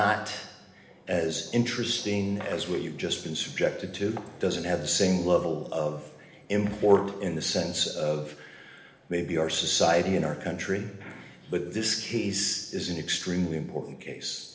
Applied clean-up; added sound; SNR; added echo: none; none; none; reverberation time 1.1 s.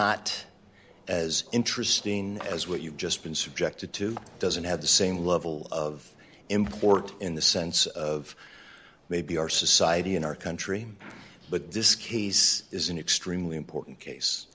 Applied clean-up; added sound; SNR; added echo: none; none; none; none.